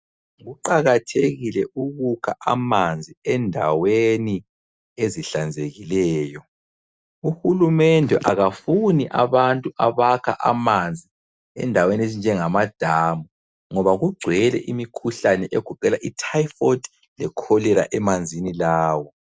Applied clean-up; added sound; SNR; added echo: none; none; none; none.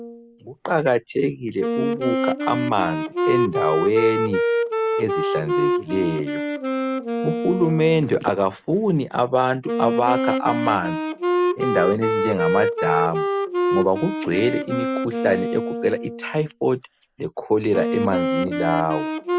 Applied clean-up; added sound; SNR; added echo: none; Wind instrument, woodwind instrument; 1 dB; none.